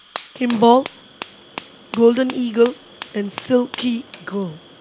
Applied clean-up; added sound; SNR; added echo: none; Fire; 12 dB; none.